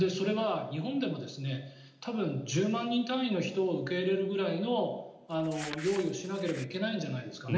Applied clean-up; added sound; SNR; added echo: none; Crumpling, crinkling; 15 dB; reverberation time 0.8 s.